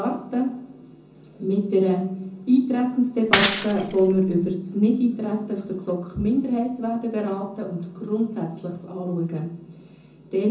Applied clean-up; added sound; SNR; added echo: none; Shatter / Crushing; -2 dB; reverberation time 0.6 s.